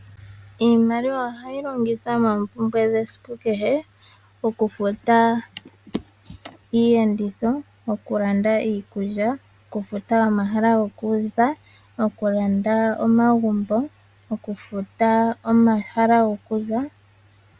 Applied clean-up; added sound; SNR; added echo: none; none; none; none.